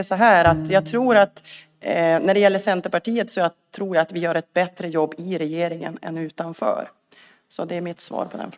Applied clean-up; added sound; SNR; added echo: neural mask model RNNoise.